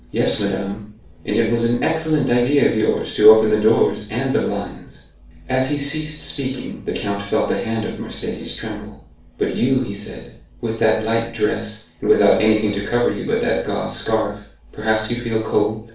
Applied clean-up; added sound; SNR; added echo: none; none; none; reverberation time 0.4 s.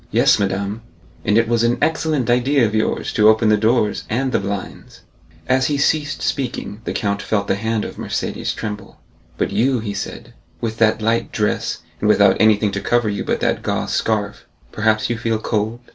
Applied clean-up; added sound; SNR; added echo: none; none; none; none.